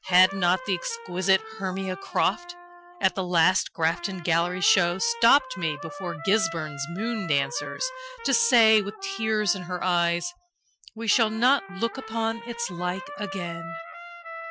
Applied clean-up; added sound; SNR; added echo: classical method Wiener filter.